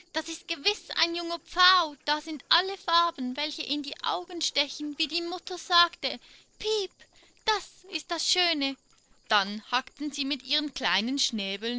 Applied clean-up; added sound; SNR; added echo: neural separator model SepFormer DNS4.